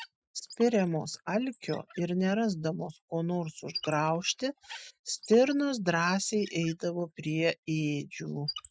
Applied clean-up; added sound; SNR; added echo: classical method Wiener filter.